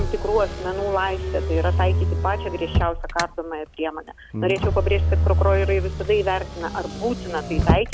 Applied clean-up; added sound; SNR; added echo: none; Motor vehicle (road); -1 dB; none.